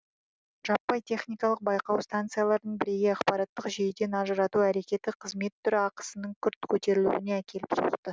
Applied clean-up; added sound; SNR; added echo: none; none; none; none.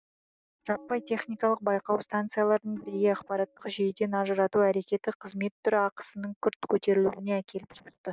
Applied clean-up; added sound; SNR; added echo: neural mask model DeepFilterNet 3.